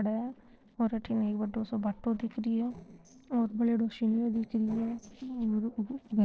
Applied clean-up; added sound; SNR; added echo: neural separator model SepFormer DNS4.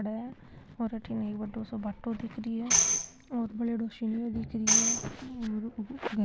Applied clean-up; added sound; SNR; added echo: none; Tambourine; -3 dB; none.